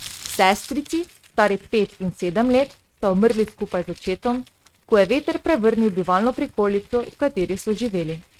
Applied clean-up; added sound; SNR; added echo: neural mask model RNNoise.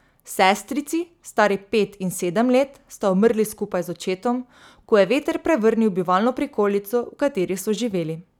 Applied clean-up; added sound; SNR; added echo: none; none; none; none.